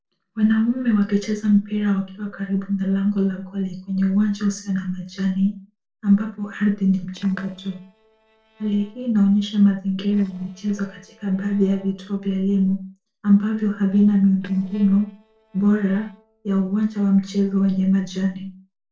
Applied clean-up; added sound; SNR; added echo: neural separator model SepFormer DNS4.